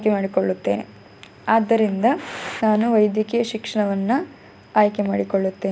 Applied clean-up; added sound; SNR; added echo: none; none; none; none.